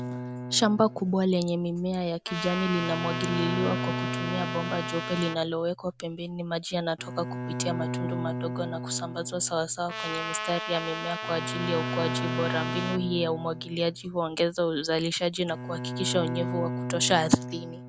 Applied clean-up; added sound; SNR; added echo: none; Bowed string instrument + Trumpet; 5 dB; none.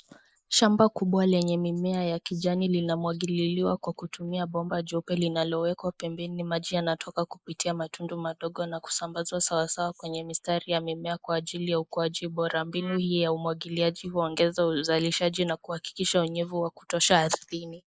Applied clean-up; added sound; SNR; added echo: neural mask model Resemble Enhance denoiser.